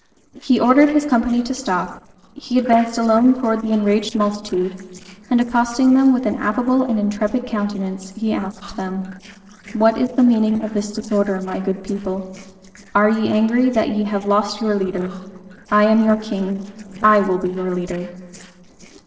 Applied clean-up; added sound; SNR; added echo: neural separator model SepFormer DNS4.